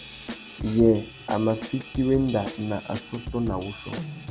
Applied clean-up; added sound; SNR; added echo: none; Drum / Drum kit; 11 dB; none.